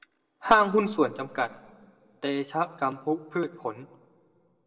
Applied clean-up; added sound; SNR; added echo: none; none; none; reverberation time 0.9 s.